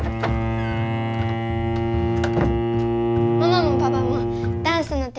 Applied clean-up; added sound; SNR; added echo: none; Bowed string instrument; -3 dB; none.